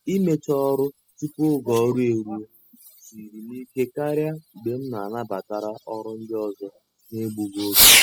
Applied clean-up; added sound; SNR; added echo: classical method spectral subtraction.